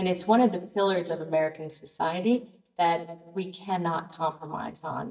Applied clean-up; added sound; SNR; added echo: neural mask model DeepFilterNet 3.